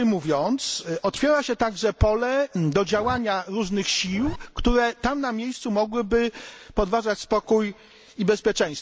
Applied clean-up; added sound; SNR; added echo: none; Zipper (clothing); 12 dB; none.